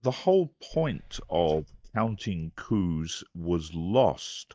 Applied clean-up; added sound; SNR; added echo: neural mask model DeepFilterNet 3.